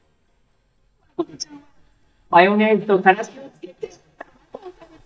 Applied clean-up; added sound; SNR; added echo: neural mask model DeepFilterNet 3.